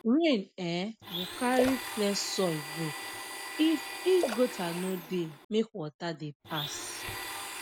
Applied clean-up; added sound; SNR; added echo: none; Domestic sounds, home sounds + Splash, splatter; 8 dB; none.